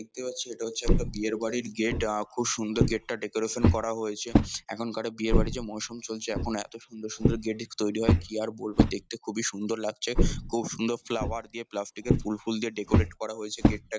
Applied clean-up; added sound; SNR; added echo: none; Walk, footsteps; -4 dB; none.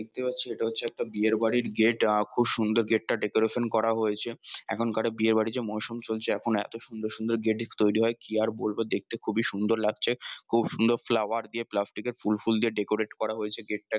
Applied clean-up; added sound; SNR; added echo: none; none; none; none.